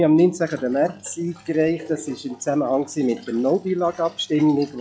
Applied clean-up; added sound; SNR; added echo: classical method log-MMSE.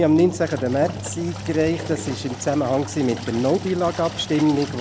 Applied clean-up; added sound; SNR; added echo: none; Engine; 11 dB; none.